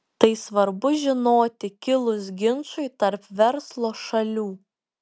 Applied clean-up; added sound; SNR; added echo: none; none; none; none.